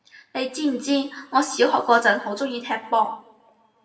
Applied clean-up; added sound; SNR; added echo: none; none; none; reverberation time 0.6 s.